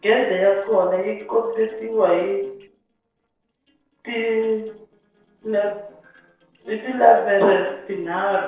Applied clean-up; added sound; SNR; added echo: neural separator model SepFormer DNS4.